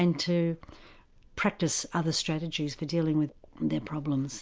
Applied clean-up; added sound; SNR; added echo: none; none; none; none.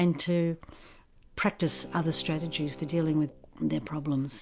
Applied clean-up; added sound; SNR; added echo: none; Bowed string instrument; 18 dB; none.